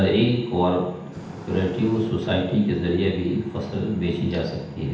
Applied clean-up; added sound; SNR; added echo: none; Fire; 19 dB; reverberation time 0.8 s.